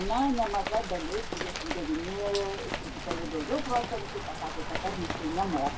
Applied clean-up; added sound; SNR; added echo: none; Rain; 3 dB; none.